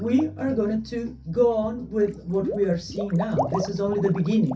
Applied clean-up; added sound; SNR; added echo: none; Water / Liquid; 11 dB; reverberation time 0.3 s.